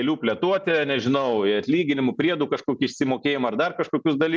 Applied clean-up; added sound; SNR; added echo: none; none; none; none.